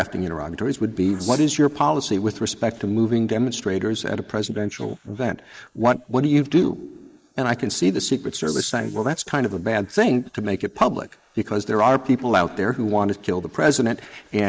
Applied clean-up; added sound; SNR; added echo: neural mask model Resemble Enhance denoiser.